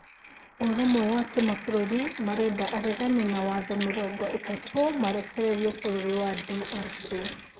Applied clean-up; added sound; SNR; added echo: neural mask model Resemble Enhance denoiser.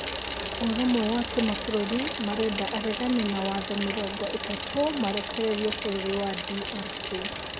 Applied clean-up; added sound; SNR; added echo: none; Bicycle; 4 dB; none.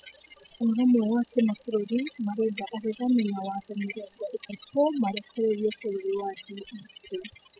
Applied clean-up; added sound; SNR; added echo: classical method spectral subtraction.